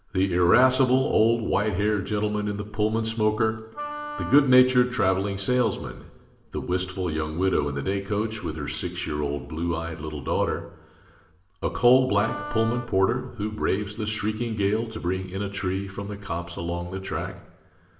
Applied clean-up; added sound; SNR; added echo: none; Wind instrument, woodwind instrument; 12 dB; reverberation time 1.2 s.